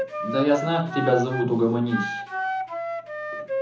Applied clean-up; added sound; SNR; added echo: none; Wind instrument, woodwind instrument; 5 dB; reverberation time 0.7 s.